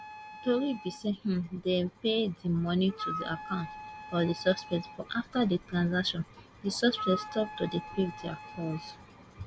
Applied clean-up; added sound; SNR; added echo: none; Wind instrument, woodwind instrument; 13 dB; none.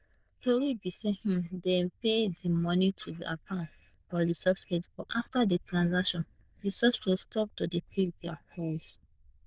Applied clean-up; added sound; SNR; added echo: neural diffusion model UNIVERSE++.